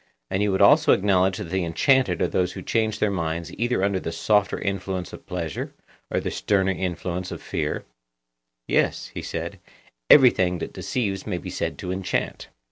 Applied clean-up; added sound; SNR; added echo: none; none; none; none.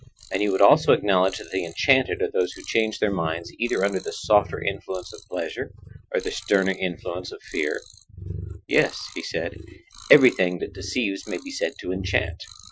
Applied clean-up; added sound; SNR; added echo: classical method Wiener filter.